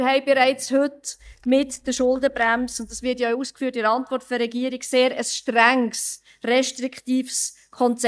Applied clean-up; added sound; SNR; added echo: neural mask model DeepFilterNet 3.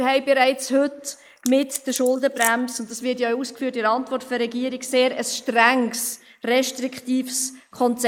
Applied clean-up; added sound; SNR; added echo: neural mask model Resemble Enhance denoiser.